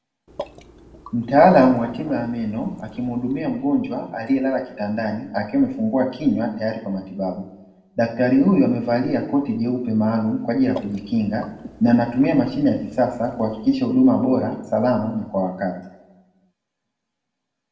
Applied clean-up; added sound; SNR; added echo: none; Water / Liquid; 19 dB; reverberation time 0.7 s.